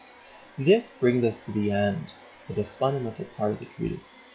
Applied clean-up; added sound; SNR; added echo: classical method log-MMSE.